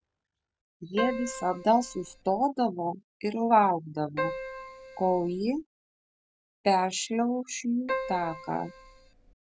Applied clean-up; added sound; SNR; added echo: none; Keyboard (musical); 7 dB; none.